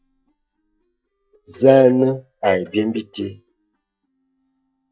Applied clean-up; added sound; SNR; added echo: neural mask model DeepFilterNet 3.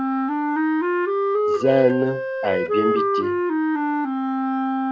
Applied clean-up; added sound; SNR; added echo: none; Wind instrument, woodwind instrument; -4 dB; none.